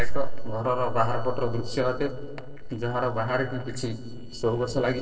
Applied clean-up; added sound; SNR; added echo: neural separator model SepFormer DNS4.